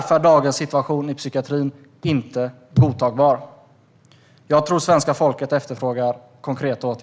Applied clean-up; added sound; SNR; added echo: none; none; none; none.